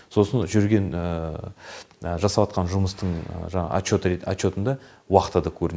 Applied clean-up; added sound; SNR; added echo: none; none; none; none.